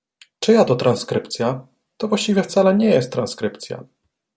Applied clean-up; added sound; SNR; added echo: none; none; none; none.